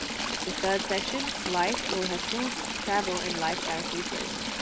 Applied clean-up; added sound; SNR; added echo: none; Stream / Trickle, dribble; 0 dB; none.